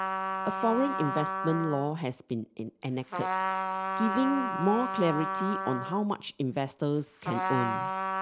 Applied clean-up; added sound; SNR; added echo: none; Trumpet; 2 dB; none.